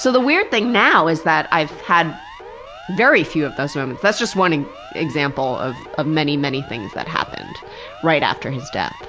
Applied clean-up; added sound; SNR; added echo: none; Siren; 17 dB; none.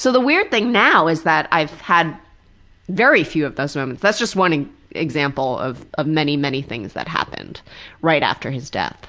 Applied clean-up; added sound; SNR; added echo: none; none; none; none.